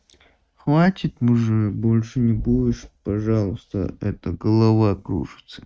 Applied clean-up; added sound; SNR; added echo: neural mask model RNNoise.